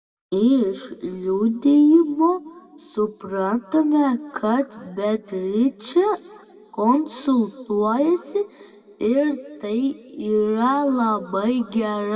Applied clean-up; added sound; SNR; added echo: none; none; none; reverberation time 1.6 s.